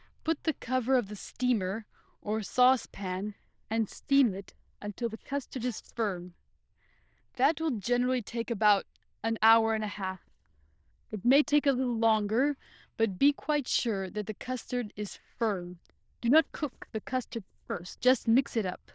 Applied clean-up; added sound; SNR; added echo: neural diffusion model UNIVERSE++.